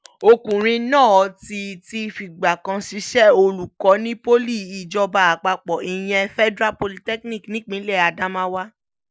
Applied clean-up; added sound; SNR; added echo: none; none; none; none.